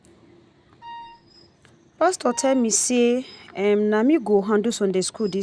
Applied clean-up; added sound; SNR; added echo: none; Wind instrument, woodwind instrument; 20 dB; none.